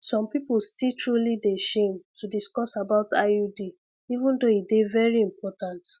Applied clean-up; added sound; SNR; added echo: none; none; none; none.